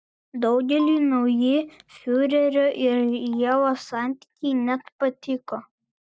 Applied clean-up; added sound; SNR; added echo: neural mask model DeepFilterNet 3.